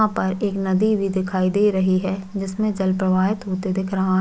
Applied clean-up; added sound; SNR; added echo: none; none; none; none.